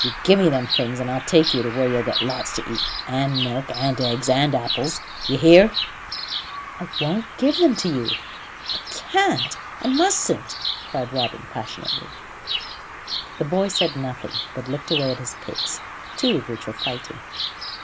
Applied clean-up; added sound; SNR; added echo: none; Bird vocalization, bird call, bird song; 7 dB; none.